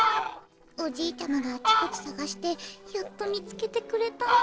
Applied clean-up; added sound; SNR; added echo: neural separator model SepFormer DNS4.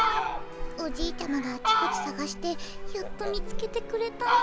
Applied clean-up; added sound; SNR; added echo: none; Fowl; -4 dB; none.